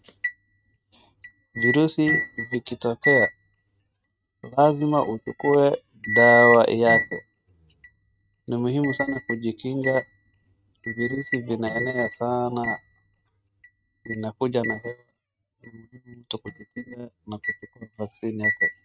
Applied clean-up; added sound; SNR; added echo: neural mask model RNNoise.